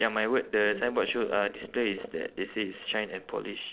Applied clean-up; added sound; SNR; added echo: neural separator model SepFormer DNS4.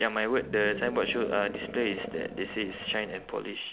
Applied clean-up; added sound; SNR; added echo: none; Animal; 10 dB; none.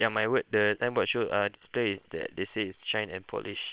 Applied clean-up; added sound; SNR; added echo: neural separator model SepFormer WHAM!.